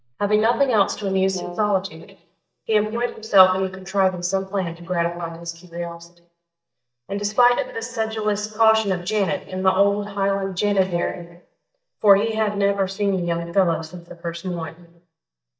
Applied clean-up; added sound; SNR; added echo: neural mask model DeepFilterNet 3.